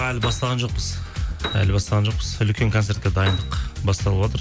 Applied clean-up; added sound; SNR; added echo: none; Piano; 14 dB; none.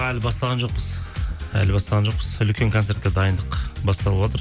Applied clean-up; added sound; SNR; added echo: none; none; none; none.